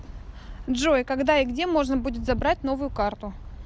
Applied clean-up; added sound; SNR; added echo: none; none; none; none.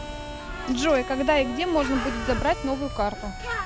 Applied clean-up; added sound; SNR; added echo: none; Bird + Harmonica; 8 dB; none.